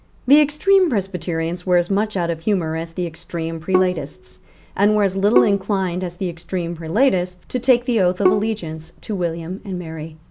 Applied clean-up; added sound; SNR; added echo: none; Bowed string instrument; 4 dB; none.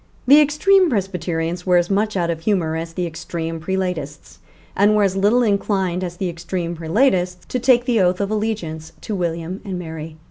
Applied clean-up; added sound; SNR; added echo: none; none; none; none.